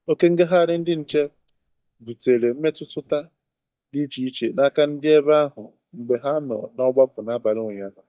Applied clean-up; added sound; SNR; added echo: neural mask model DeepFilterNet 3.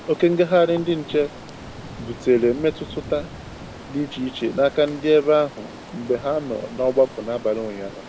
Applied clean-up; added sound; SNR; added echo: none; Stream + Thunder; 16 dB; none.